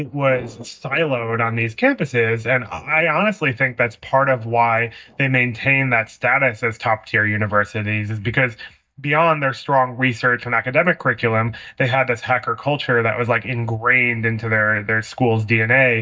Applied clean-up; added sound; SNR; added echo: neural mask model DeepFilterNet 3.